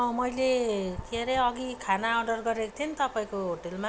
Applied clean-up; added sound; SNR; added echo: none; none; none; none.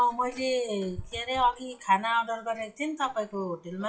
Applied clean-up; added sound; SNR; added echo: classical method WPE with log-MMSE.